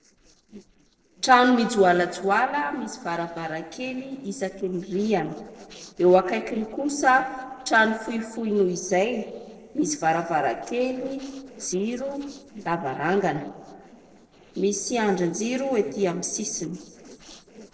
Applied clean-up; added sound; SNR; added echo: neural separator model SepFormer DNS4.